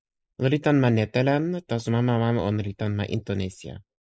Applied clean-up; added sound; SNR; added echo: neural mask model Resemble Enhance denoiser.